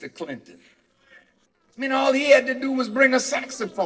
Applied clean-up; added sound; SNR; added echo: neural separator model SepFormer DNS4.